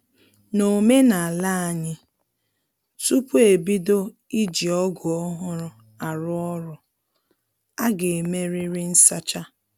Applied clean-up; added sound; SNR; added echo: none; none; none; none.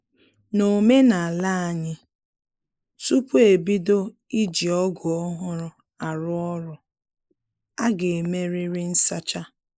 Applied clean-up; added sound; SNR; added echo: neural mask model Resemble Enhance denoiser.